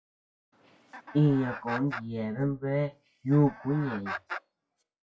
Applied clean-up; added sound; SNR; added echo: classical method WPE with log-MMSE.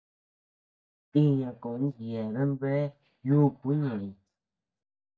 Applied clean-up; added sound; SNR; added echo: neural mask model DeepFilterNet 3.